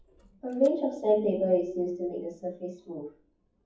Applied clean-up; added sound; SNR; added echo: classical method WPE with log-MMSE.